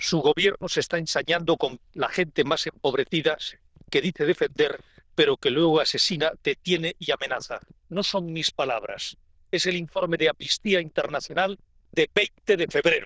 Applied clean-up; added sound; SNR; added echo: neural diffusion model UNIVERSE++.